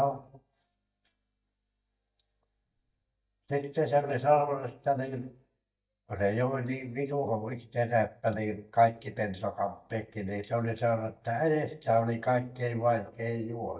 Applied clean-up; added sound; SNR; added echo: neural mask model DeepFilterNet 3.